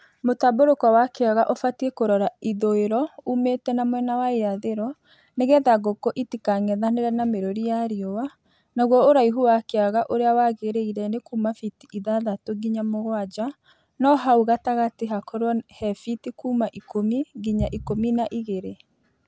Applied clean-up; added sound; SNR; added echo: none; none; none; none.